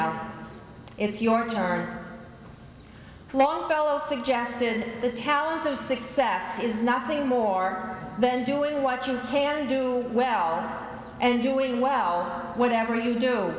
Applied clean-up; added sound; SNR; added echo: none; none; none; none.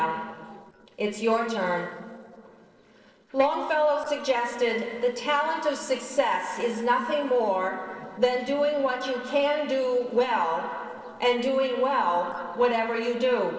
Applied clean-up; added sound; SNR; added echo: neural separator model SepFormer DNS4.